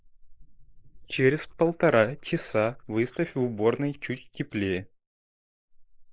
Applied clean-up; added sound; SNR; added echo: neural mask model Resemble Enhance denoiser.